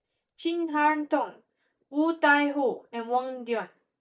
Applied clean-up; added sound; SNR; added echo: neural mask model DeepFilterNet 3.